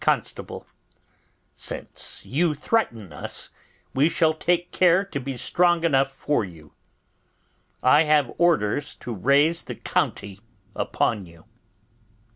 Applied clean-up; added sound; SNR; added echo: none; none; none; none.